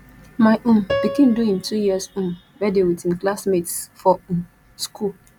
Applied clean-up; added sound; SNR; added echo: none; Piano; 11 dB; none.